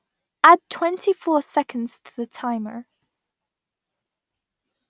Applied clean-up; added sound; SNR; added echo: none; none; none; none.